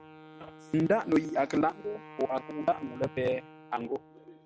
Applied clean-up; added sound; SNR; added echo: none; Wind instrument, woodwind instrument; 19 dB; none.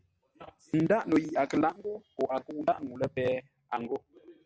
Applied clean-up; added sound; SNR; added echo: none; none; none; none.